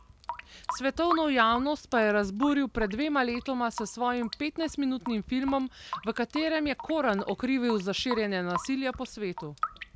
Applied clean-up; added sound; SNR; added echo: none; Drip / Sink (filling or washing) / Water tap, faucet; 12 dB; none.